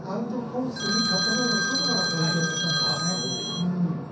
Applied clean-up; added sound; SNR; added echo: none; Telephone; -2 dB; reverberation time 0.6 s.